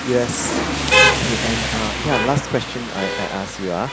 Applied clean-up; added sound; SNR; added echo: none; Rain; -3 dB; none.